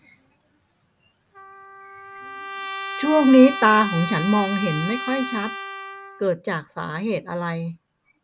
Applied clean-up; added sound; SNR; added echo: none; Trumpet; 10 dB; none.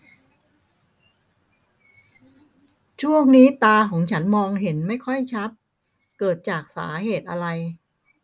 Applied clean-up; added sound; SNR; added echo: none; none; none; none.